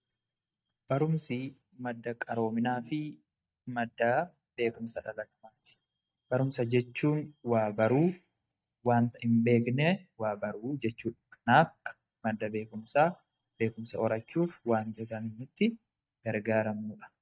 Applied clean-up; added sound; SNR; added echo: neural mask model DeepFilterNet 3.